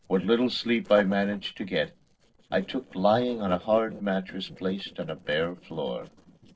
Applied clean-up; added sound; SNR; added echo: neural separator model SepFormer DNS4.